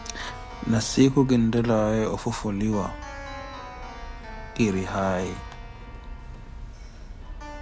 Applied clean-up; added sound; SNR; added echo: none; Keyboard (musical); 11 dB; none.